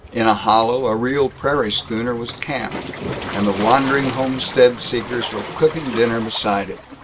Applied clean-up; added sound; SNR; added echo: none; Waves, surf; 11 dB; none.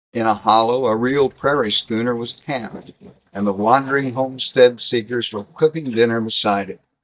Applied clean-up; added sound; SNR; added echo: neural mask model DeepFilterNet 3.